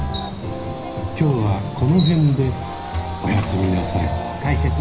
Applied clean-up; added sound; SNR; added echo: none; Bicycle; 14 dB; reverberation time 0.5 s.